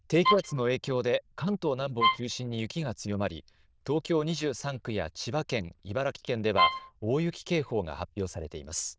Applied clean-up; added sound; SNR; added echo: neural diffusion model UNIVERSE++.